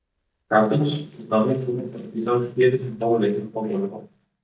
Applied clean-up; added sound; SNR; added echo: neural mask model DeepFilterNet 3.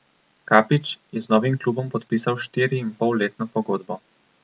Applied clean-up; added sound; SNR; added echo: none; none; none; none.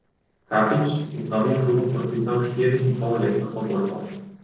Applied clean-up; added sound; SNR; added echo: neural separator model SepFormer DNS4.